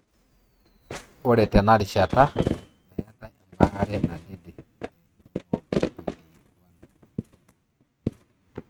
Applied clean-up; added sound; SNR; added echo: neural mask model RNNoise.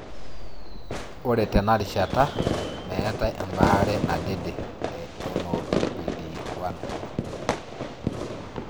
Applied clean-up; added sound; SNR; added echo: none; Fireworks; 2 dB; none.